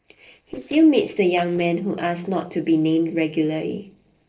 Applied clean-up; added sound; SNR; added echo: neural separator model SepFormer DNS4.